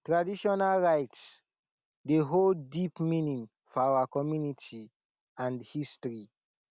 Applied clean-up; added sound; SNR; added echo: none; none; none; none.